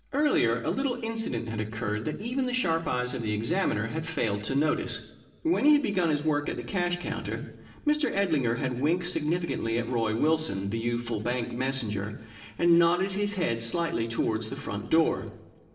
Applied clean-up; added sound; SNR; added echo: none; none; none; reverberation time 1.2 s.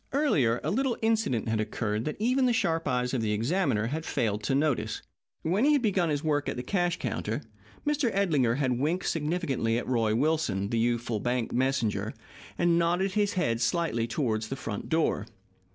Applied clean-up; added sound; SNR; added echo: none; none; none; none.